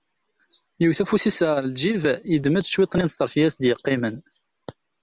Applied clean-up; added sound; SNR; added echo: none; none; none; none.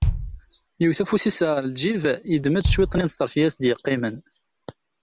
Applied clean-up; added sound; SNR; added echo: none; Bass drum; 6 dB; none.